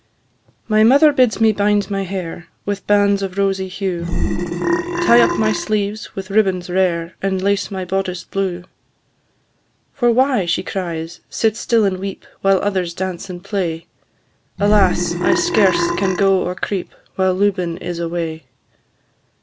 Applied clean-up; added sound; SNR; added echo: none; Burping, eructation; 0 dB; none.